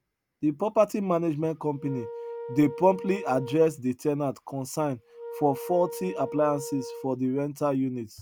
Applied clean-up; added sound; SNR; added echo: none; Wind instrument, woodwind instrument; 12 dB; none.